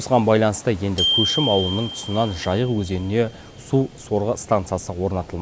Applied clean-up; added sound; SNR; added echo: none; Glockenspiel; 8 dB; none.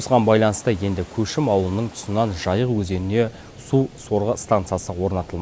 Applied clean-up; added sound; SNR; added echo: none; none; none; none.